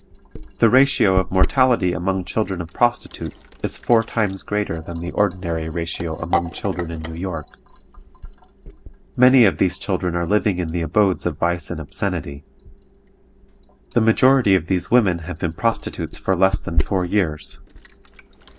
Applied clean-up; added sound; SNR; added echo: none; Sink (filling or washing); 9 dB; none.